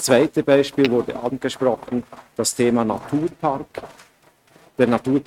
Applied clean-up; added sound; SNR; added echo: neural mask model RNNoise.